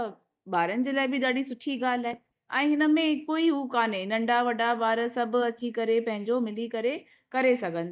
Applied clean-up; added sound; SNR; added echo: neural mask model DeepFilterNet 3.